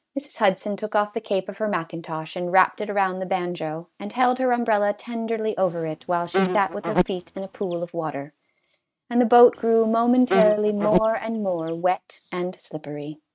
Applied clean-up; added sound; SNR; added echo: neural mask model RNNoise.